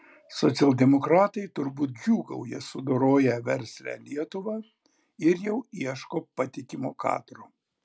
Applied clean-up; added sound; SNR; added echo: none; none; none; none.